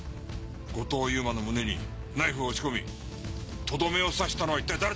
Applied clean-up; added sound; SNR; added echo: none; none; none; none.